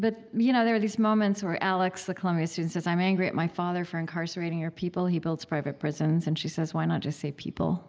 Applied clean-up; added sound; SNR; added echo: none; none; none; none.